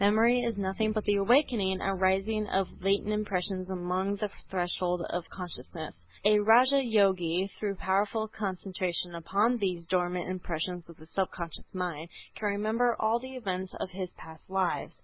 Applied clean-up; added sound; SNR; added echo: none; none; none; none.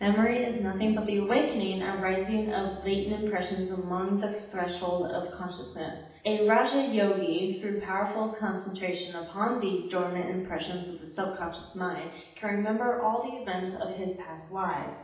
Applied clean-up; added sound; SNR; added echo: none; none; none; reverberation time 0.8 s.